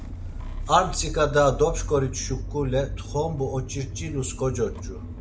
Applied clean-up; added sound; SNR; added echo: none; Engine starting / Motor vehicle (road); 7 dB; none.